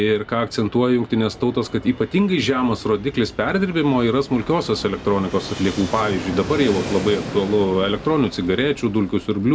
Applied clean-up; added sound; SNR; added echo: none; Fixed-wing aircraft, airplane; 13 dB; none.